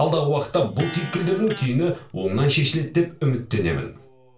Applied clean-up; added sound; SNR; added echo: none; Electric guitar; 18 dB; reverberation time 0.3 s.